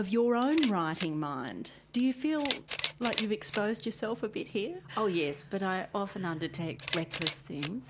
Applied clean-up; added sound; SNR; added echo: none; Camera; 6 dB; none.